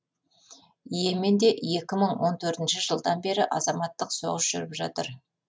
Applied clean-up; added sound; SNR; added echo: none; none; none; none.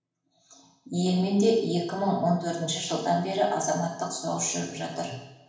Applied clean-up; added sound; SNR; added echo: none; none; none; reverberation time 0.9 s.